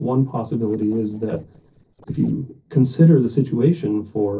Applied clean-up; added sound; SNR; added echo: neural separator model SepFormer DNS4.